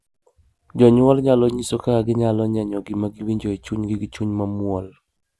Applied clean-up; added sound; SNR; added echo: none; none; none; none.